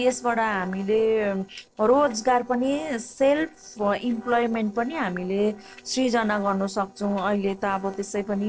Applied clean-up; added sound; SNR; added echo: neural separator model SepFormer DNS4.